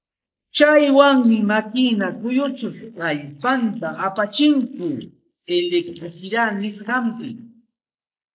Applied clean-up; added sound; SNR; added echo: neural mask model Resemble Enhance denoiser.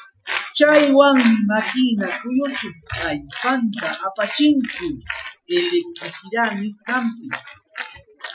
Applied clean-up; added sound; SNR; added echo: classical method Wiener filter.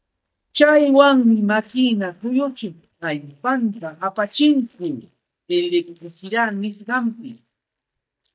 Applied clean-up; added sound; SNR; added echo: neural mask model DeepFilterNet 3.